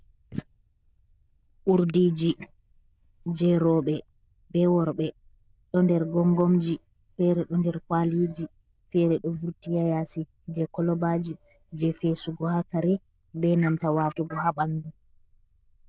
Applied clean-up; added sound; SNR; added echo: neural diffusion model UNIVERSE++.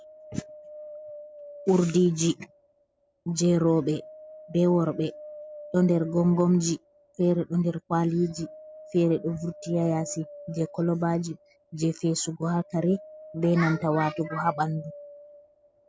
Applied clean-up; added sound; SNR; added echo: none; Wind; 19 dB; none.